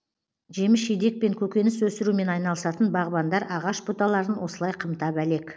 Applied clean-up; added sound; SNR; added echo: none; none; none; none.